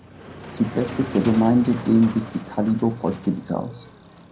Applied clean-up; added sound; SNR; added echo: none; Motor vehicle (road); 14 dB; reverberation time 0.2 s.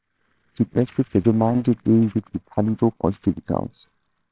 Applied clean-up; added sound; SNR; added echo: neural separator model SepFormer WHAMR!.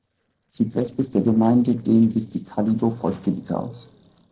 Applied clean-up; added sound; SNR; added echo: neural separator model SepFormer DNS4.